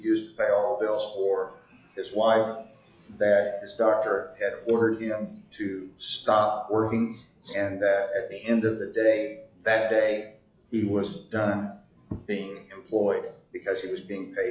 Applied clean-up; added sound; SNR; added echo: classical method log-MMSE.